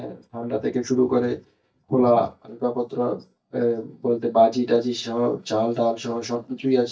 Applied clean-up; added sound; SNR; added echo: neural mask model DeepFilterNet 3.